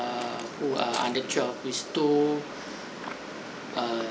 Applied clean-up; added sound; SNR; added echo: none; Waves, surf / Wind; 13 dB; none.